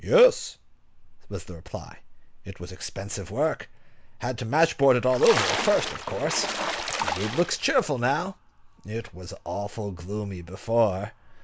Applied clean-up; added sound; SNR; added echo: none; Splash, splatter; 4 dB; none.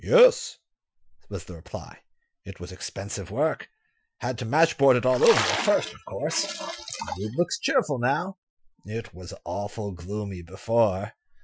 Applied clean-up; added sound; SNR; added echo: classical method Wiener filter.